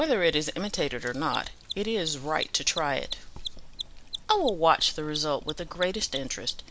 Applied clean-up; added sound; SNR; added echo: none; Mechanisms + Writing; 10 dB; none.